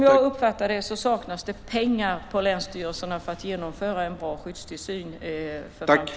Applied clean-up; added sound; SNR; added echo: none; Car; 19 dB; none.